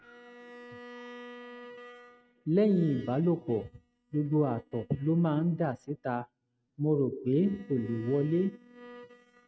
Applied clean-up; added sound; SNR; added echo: neural mask model RNNoise.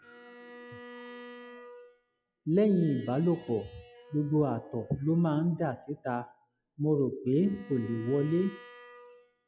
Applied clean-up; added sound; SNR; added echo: classical method log-MMSE.